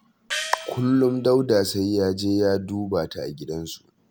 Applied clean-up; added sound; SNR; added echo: none; Gong; 11 dB; none.